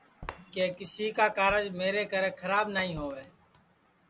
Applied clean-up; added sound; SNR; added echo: none; Tap / Bass drum + Shatter; 19 dB; none.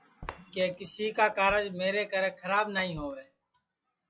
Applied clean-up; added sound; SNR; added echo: classical method log-MMSE.